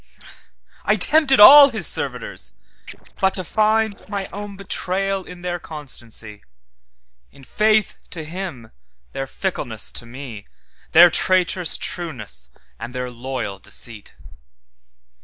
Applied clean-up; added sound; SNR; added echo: neural separator model SepFormer DNS4.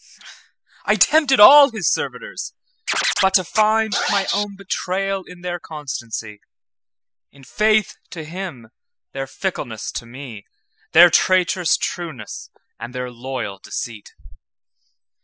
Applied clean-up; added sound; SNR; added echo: classical method spectral subtraction.